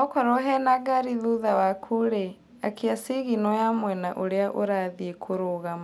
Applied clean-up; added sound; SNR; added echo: none; none; none; none.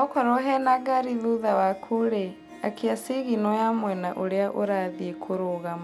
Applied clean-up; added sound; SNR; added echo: none; Harp; 20 dB; none.